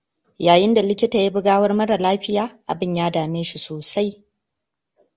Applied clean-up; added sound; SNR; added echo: none; none; none; none.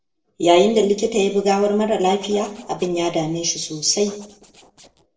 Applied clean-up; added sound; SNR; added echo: neural separator model SepFormer DNS4.